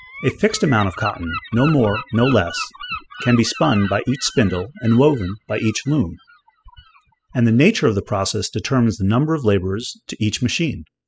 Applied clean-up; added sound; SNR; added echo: classical method spectral subtraction.